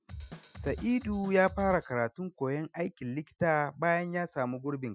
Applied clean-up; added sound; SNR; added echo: classical method Wiener filter.